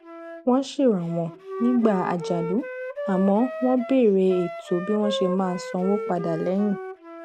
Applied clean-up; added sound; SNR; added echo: none; Wind instrument, woodwind instrument; 10 dB; none.